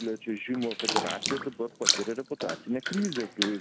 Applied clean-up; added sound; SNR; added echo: none; Bathtub (filling or washing); 1 dB; none.